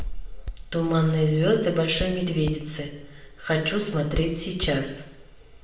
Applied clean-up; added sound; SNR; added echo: none; Hands; 12 dB; reverberation time 0.8 s.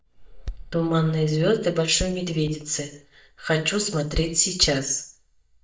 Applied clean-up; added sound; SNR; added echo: neural mask model DeepFilterNet 3.